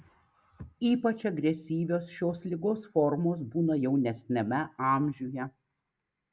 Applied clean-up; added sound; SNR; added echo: none; none; none; none.